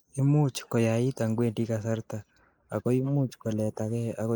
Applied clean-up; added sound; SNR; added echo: neural mask model Resemble Enhance denoiser.